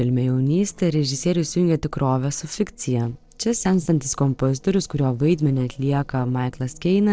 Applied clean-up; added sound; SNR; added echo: neural separator model SepFormer DNS4.